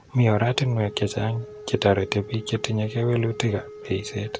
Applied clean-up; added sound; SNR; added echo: none; Wind instrument, woodwind instrument; 17 dB; none.